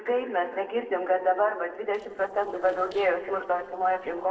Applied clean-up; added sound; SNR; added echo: neural separator model SepFormer DNS4.